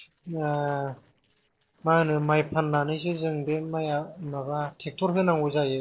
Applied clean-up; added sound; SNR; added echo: neural separator model SepFormer DNS4.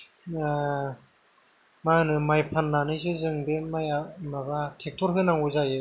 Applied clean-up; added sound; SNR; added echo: none; none; none; none.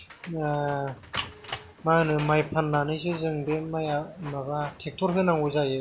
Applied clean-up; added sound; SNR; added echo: none; Printer; 15 dB; none.